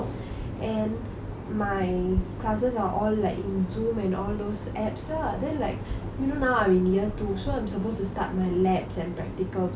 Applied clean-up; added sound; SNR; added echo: none; none; none; none.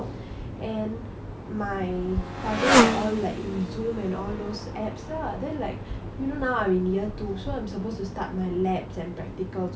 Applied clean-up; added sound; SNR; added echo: none; Motorcycle; 2 dB; none.